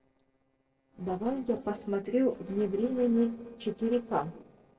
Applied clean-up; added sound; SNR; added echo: neural separator model SepFormer DNS4.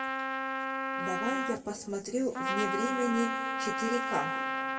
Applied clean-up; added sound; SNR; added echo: none; Trumpet; -1 dB; reverberation time 1.5 s.